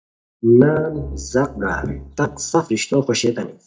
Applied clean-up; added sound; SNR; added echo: neural mask model DeepFilterNet 3.